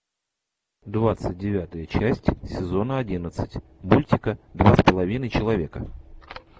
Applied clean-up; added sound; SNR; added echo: none; none; none; none.